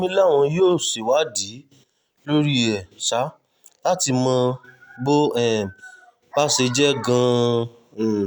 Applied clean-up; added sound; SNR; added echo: none; none; none; none.